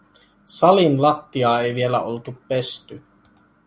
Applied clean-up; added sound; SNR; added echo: none; none; none; none.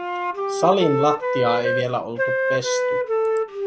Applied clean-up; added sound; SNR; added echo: none; Wind instrument, woodwind instrument; -1 dB; none.